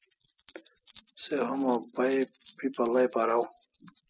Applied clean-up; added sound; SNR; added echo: classical method spectral subtraction.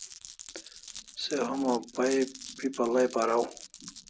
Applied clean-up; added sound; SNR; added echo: none; Glass; 15 dB; none.